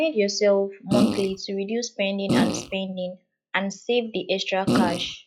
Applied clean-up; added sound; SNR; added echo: classical method log-MMSE.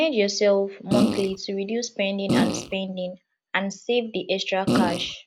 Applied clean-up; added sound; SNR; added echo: none; Fart; -2 dB; none.